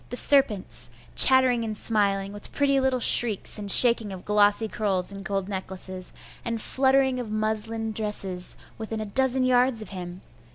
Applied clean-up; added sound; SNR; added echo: none; none; none; none.